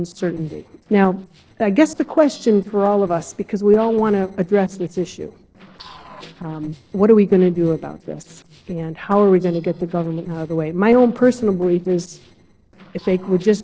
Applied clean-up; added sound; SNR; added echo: neural separator model SepFormer DNS4.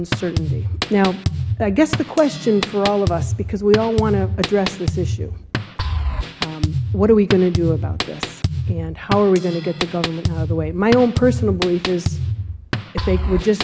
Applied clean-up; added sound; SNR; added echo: none; Drum kit; 3 dB; none.